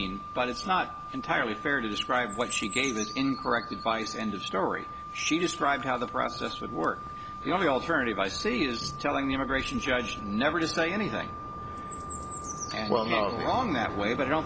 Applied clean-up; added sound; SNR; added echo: none; Chirp, tweet + Wind instrument, woodwind instrument; 9 dB; none.